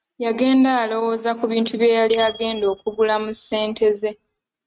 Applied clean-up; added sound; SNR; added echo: neural mask model RNNoise.